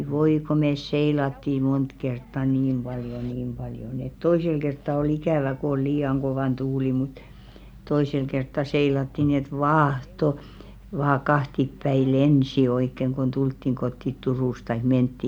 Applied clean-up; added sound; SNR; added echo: none; none; none; none.